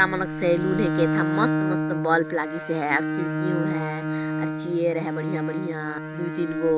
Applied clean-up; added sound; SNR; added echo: none; Bowed string instrument; 1 dB; none.